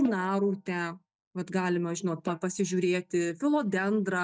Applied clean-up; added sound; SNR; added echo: neural mask model DeepFilterNet 3.